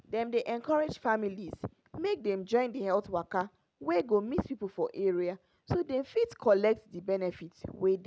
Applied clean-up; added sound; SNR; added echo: none; none; none; none.